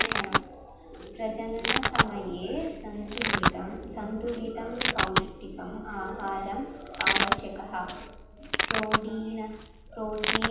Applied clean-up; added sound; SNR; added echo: none; Domestic sounds, home sounds; -4 dB; reverberation time 0.9 s.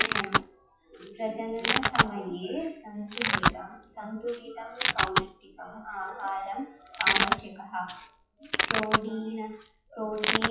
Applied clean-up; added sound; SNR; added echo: classical method WPE with log-MMSE.